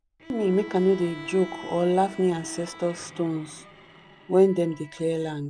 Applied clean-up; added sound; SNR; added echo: none; Bowed string instrument; 17 dB; none.